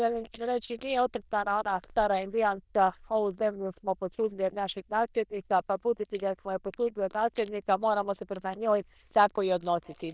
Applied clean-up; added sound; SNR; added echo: neural diffusion model UNIVERSE++.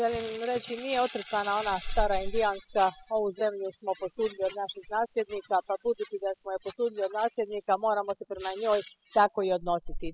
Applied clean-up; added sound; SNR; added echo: classical method spectral subtraction.